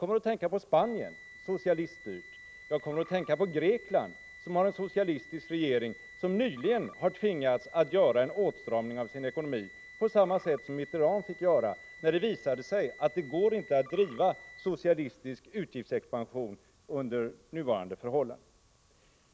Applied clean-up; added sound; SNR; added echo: none; none; none; none.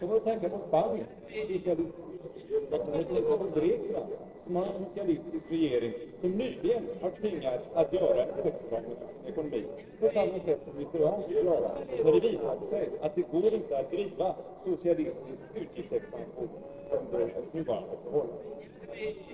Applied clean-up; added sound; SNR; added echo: neural separator model SepFormer DNS4.